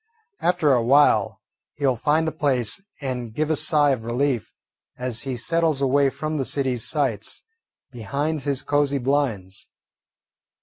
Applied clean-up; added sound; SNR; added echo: none; none; none; none.